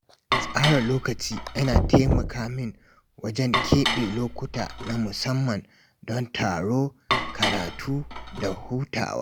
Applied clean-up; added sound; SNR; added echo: none; Knock + Dishes, pots, and pans; 2 dB; none.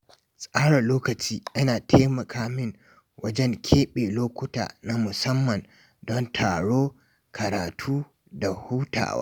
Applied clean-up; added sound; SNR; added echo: none; none; none; none.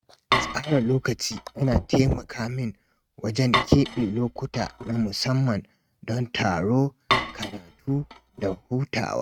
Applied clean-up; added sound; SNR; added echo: neural mask model RNNoise.